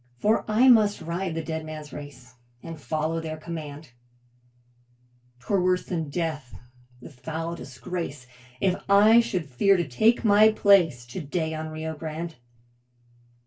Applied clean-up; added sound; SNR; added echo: none; none; none; reverberation time 0.1 s.